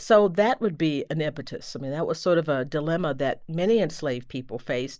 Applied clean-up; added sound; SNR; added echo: neural mask model Resemble Enhance denoiser.